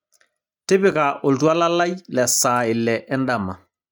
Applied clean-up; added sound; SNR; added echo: neural mask model RNNoise.